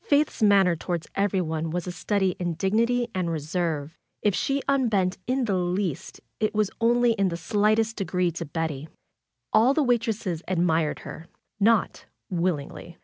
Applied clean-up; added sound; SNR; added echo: none; none; none; none.